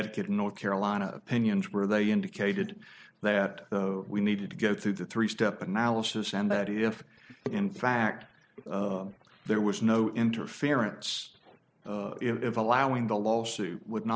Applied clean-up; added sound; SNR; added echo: none; none; none; none.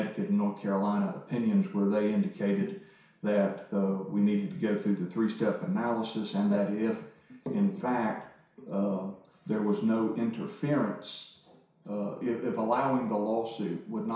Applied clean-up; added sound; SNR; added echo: none; none; none; reverberation time 0.6 s.